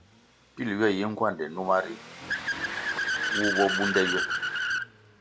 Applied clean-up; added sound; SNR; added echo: none; Accelerating, revving, vroom / Car; 2 dB; none.